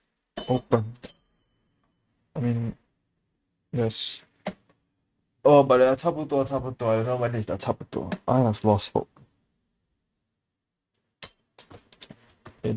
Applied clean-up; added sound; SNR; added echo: neural mask model RNNoise.